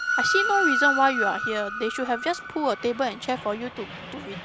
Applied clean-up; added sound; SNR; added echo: none; Train; 1 dB; none.